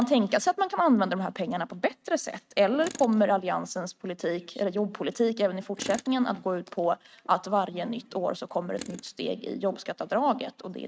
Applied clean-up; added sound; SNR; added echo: neural mask model RNNoise.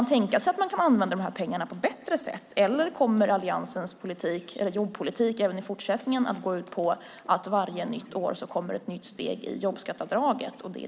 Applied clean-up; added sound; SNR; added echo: none; none; none; none.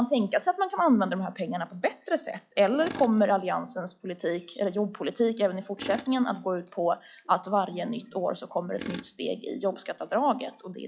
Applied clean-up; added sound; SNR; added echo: classical method log-MMSE.